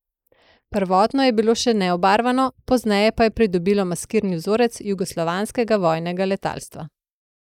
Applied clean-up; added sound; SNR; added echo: neural mask model Resemble Enhance denoiser.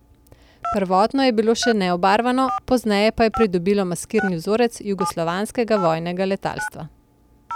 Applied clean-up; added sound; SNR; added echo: none; Telephone; 13 dB; none.